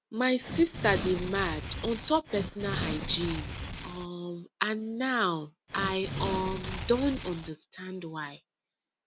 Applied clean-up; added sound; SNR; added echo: none; Tearing; 2 dB; none.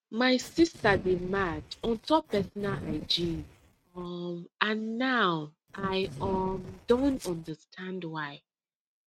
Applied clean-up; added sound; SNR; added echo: neural mask model RNNoise.